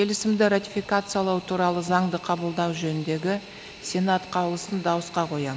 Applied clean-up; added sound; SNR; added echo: none; Fixed-wing aircraft, airplane; 19 dB; none.